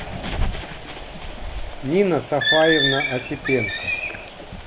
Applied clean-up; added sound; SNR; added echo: none; Bird; 1 dB; none.